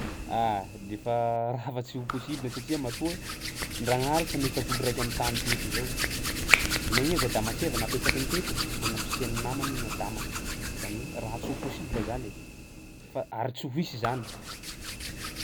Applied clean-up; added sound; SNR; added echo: none; Hands; 0 dB; none.